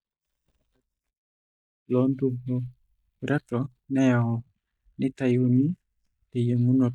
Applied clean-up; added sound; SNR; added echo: neural mask model DeepFilterNet 3.